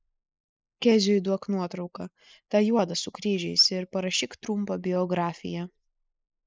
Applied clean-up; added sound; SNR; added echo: neural mask model Resemble Enhance denoiser.